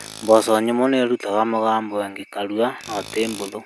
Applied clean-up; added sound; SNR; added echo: none; Tools; 19 dB; none.